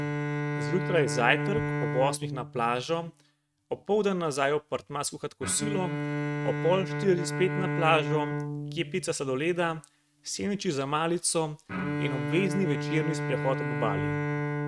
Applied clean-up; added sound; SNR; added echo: neural mask model RNNoise.